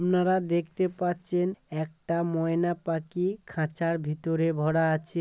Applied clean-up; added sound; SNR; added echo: none; none; none; none.